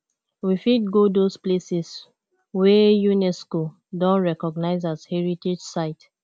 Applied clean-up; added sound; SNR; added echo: none; none; none; none.